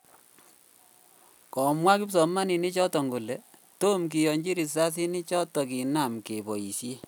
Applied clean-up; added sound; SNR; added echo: none; none; none; none.